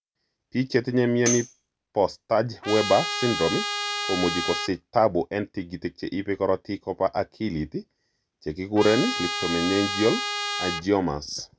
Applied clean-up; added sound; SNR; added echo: none; Tambourine + Trumpet; 5 dB; none.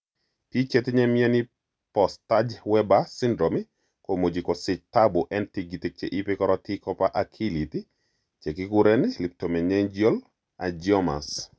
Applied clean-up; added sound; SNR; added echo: none; none; none; none.